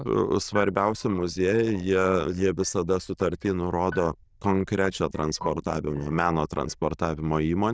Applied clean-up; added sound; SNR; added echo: neural diffusion model UNIVERSE++.